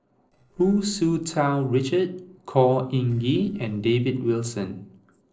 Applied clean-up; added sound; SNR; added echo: neural separator model SepFormer DNS4.